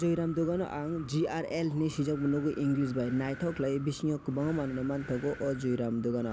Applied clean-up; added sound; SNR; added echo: none; Wind; 17 dB; none.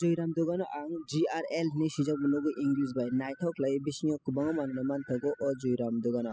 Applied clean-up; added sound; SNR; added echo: classical method spectral subtraction.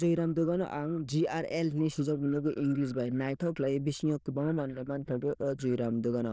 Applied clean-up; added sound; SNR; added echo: neural diffusion model UNIVERSE++.